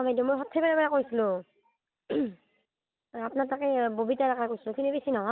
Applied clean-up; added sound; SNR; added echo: none; none; none; none.